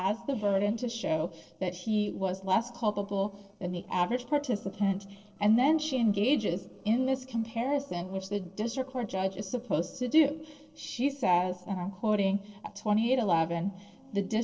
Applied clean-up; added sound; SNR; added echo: neural separator model SepFormer DNS4.